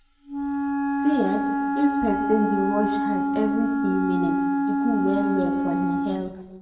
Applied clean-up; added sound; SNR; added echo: none; Wind instrument, woodwind instrument; -3 dB; reverberation time 0.9 s.